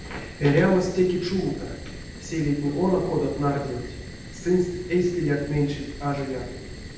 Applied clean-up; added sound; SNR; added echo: none; Fire; 13 dB; reverberation time 0.8 s.